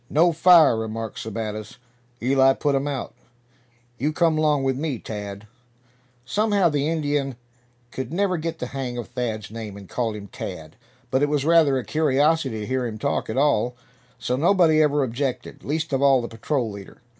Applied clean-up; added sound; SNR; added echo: none; none; none; none.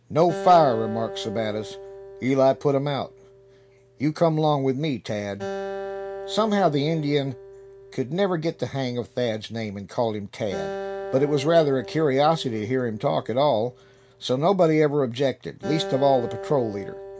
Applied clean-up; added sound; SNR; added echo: none; Acoustic guitar; 13 dB; none.